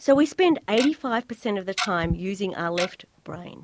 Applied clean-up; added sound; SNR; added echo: none; Tick-tock; 11 dB; none.